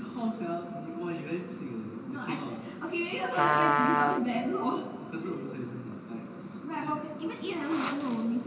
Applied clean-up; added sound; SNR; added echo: none; Trumpet; -2 dB; reverberation time 1.9 s.